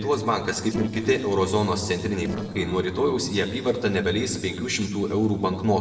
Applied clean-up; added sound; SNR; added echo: neural separator model SepFormer DNS4.